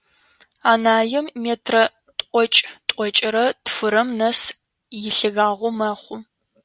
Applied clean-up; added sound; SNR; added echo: none; none; none; none.